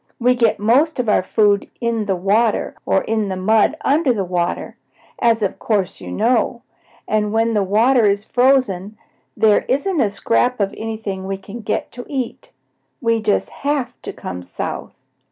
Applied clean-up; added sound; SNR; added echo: none; none; none; none.